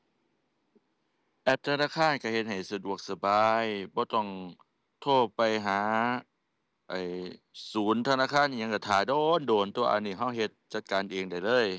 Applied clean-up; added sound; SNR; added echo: none; none; none; none.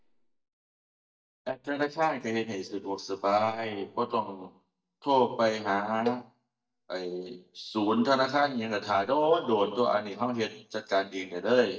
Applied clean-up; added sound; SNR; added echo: neural mask model DeepFilterNet 3.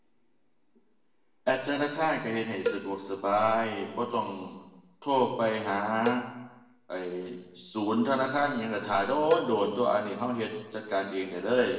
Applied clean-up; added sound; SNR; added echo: none; Cowbell; 11 dB; reverberation time 1.0 s.